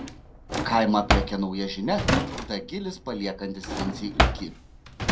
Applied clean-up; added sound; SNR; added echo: none; Drawer open or close; -1 dB; reverberation time 0.2 s.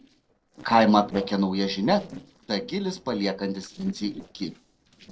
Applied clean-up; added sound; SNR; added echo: neural separator model SepFormer DNS4.